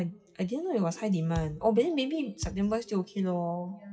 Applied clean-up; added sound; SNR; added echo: classical method WPE with log-MMSE.